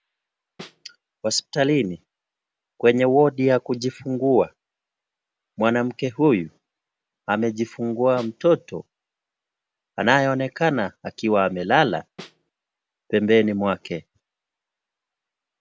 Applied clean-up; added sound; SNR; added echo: none; Snare drum; 19 dB; none.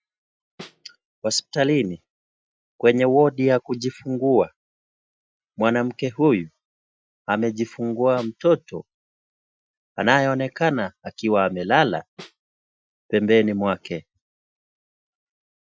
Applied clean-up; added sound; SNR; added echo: classical method Wiener filter.